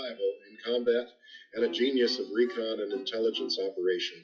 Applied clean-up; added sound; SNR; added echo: classical method WPE with log-MMSE.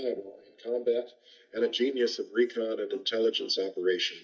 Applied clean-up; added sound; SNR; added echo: neural mask model DeepFilterNet 3.